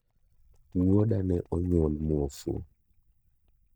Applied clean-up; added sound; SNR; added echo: neural mask model DeepFilterNet 3.